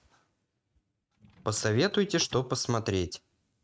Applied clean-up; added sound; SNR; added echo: neural mask model RNNoise.